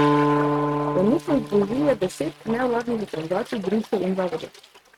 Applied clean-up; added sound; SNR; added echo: neural mask model RNNoise.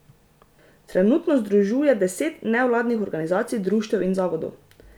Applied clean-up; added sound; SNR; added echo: none; none; none; none.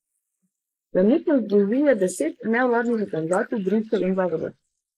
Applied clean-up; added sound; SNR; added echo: neural mask model Resemble Enhance denoiser.